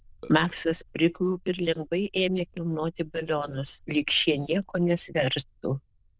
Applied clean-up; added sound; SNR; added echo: neural diffusion model UNIVERSE++.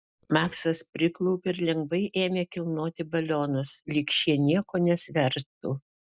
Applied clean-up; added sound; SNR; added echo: neural mask model DeepFilterNet 3.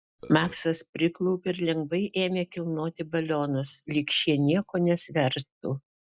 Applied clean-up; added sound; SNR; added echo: classical method log-MMSE.